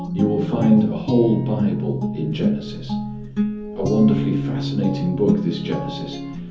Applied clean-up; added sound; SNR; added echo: none; Guitar; 2 dB; reverberation time 0.5 s.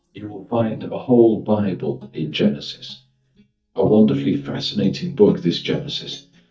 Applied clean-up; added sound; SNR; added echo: neural mask model DeepFilterNet 3.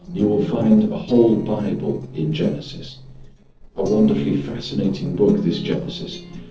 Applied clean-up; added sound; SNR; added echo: neural separator model SepFormer DNS4.